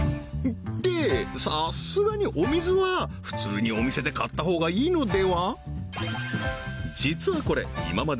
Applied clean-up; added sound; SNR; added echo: none; none; none; none.